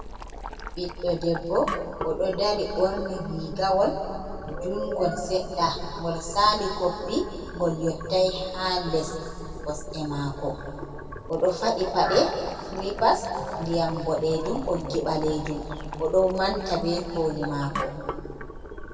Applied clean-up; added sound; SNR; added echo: none; Boiling; 10 dB; reverberation time 2.2 s.